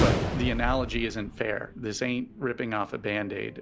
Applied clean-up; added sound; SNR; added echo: none; Gunshot, gunfire; 2 dB; none.